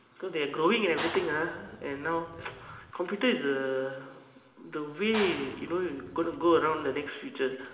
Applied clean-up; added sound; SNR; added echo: none; Clapping; 12 dB; reverberation time 0.8 s.